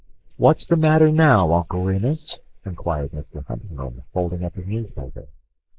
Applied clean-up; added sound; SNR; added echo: neural mask model Resemble Enhance denoiser.